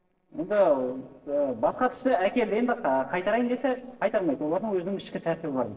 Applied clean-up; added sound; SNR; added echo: neural separator model SepFormer DNS4.